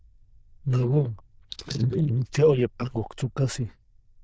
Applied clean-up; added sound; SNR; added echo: neural diffusion model UNIVERSE++.